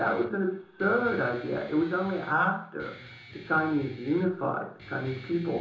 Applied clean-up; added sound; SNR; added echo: none; Guitar; 19 dB; reverberation time 0.6 s.